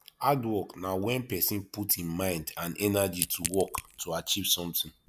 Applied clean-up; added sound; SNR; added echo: none; Crack / Crushing; 7 dB; none.